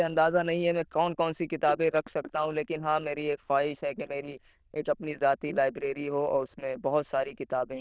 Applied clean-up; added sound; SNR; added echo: neural diffusion model UNIVERSE++.